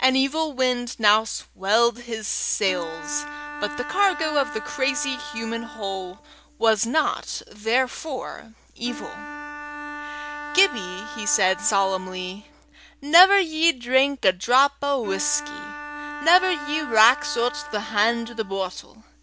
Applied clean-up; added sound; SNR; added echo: none; Bowed string instrument; 14 dB; none.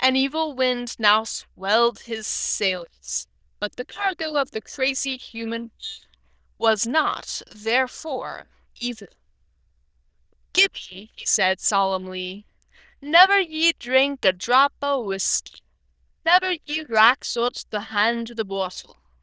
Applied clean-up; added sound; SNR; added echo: neural diffusion model UNIVERSE++.